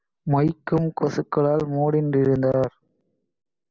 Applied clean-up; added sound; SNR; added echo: none; none; none; none.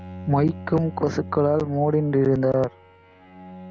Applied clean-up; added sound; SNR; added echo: none; Bowed string instrument; 16 dB; none.